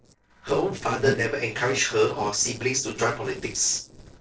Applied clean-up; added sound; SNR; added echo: neural separator model SepFormer DNS4.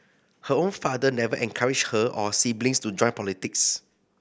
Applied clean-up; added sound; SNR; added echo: none; none; none; none.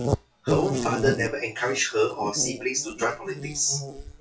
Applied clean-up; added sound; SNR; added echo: classical method WPE with log-MMSE.